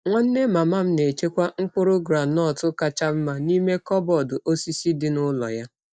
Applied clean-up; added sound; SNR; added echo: neural mask model DeepFilterNet 3.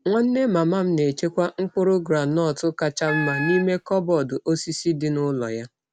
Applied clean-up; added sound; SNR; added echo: none; Wind instrument, woodwind instrument; 8 dB; none.